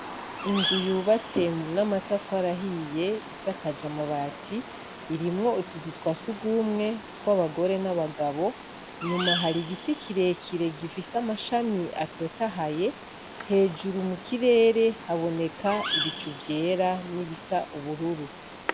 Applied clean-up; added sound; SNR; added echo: none; Bird vocalization, bird call, bird song; 9 dB; none.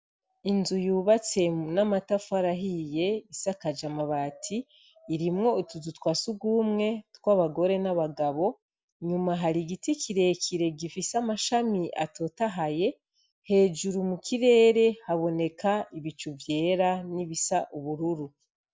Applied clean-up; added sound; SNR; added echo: none; none; none; none.